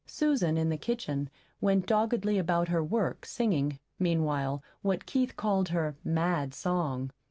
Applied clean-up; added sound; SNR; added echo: none; none; none; none.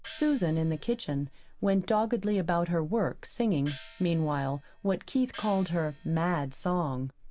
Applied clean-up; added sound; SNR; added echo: none; Buzz + Gong; 18 dB; none.